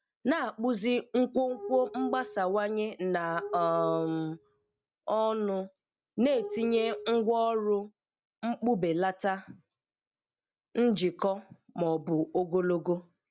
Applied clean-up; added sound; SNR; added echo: none; Glass; 12 dB; none.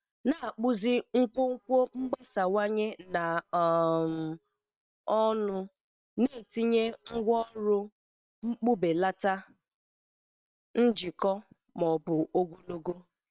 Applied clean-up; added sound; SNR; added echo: neural separator model SepFormer WHAM!.